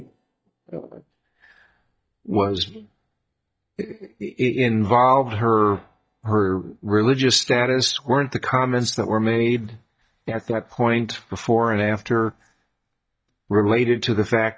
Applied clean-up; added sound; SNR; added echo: neural mask model DeepFilterNet 3.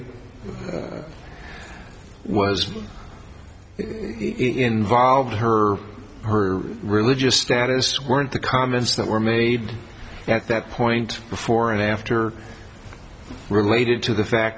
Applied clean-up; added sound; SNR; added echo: none; none; none; none.